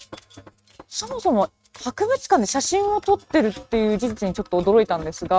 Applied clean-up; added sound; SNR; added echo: neural mask model RNNoise.